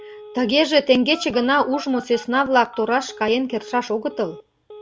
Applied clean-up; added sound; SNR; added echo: none; Telephone; 19 dB; none.